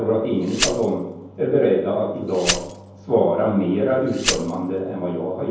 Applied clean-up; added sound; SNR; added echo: none; Glass; 9 dB; reverberation time 0.9 s.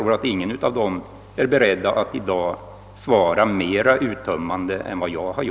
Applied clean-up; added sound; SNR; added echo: none; none; none; none.